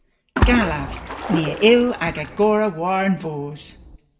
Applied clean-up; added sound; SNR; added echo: none; Splash, splatter; 6 dB; reverberation time 0.5 s.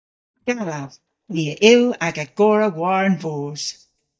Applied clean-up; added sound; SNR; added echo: neural mask model DeepFilterNet 3.